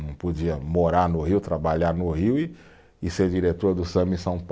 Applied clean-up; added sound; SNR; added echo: none; none; none; none.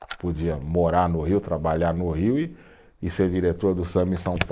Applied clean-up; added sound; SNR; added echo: neural mask model Resemble Enhance denoiser.